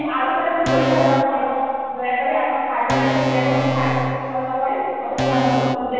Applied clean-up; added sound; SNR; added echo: none; Organ; 4 dB; reverberation time 2.1 s.